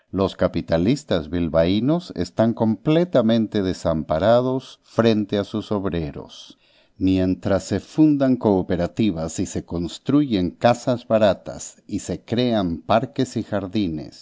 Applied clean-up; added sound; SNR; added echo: none; none; none; none.